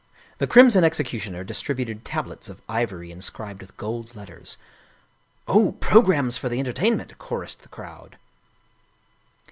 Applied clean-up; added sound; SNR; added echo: none; none; none; none.